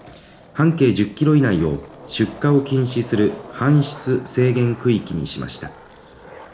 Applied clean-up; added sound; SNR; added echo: none; Skateboard; 20 dB; reverberation time 0.4 s.